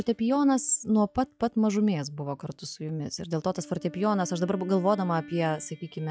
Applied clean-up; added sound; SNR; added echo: classical method log-MMSE.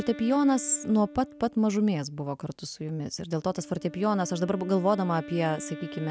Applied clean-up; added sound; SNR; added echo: none; Wind instrument, woodwind instrument; 16 dB; none.